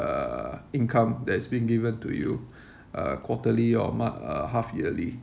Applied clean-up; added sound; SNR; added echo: none; none; none; none.